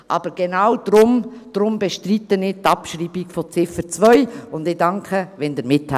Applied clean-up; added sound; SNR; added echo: none; none; none; none.